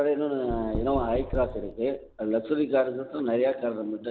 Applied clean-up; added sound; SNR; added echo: none; Knock; 12 dB; none.